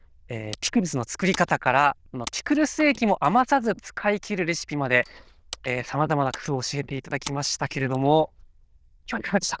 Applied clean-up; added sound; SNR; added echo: neural diffusion model UNIVERSE++.